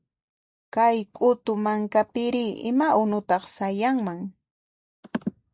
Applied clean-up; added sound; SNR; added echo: none; none; none; none.